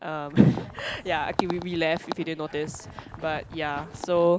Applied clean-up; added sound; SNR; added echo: none; Bird; 19 dB; none.